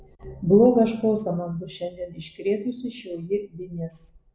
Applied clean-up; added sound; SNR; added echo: none; none; none; none.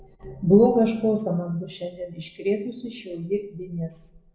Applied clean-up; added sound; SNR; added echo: none; none; none; reverberation time 0.5 s.